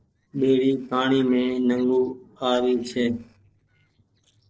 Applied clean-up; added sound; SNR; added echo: neural separator model SepFormer DNS4.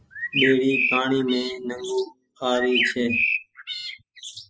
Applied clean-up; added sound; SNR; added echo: classical method spectral subtraction.